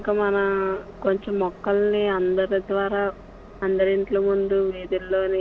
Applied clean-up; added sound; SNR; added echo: none; Train; 20 dB; none.